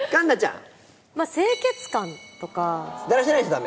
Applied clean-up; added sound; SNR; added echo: none; none; none; none.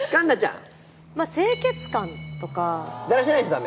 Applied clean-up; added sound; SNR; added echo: none; Livestock, farm animals, working animals; 17 dB; none.